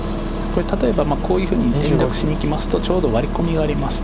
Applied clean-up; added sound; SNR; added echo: none; Engine starting; 2 dB; none.